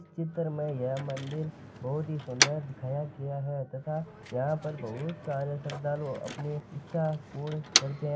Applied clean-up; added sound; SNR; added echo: none; Motor vehicle (road); 3 dB; none.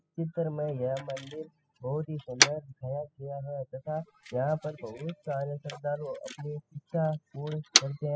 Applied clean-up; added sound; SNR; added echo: classical method spectral subtraction.